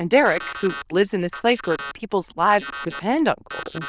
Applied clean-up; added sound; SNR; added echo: neural diffusion model UNIVERSE++.